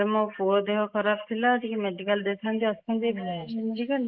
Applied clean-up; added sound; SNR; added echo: neural mask model Resemble Enhance denoiser.